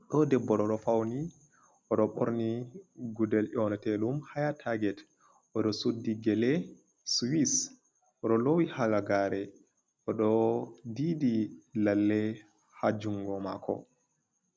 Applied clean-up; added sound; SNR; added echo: none; none; none; none.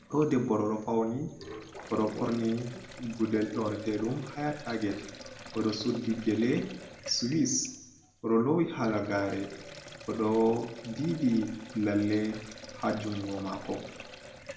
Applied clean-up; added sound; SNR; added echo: none; Sink (filling or washing); 16 dB; reverberation time 0.7 s.